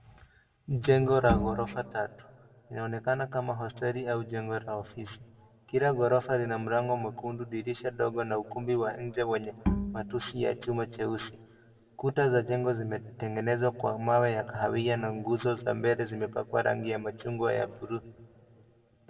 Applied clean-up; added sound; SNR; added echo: none; Bowed string instrument; 3 dB; reverberation time 0.9 s.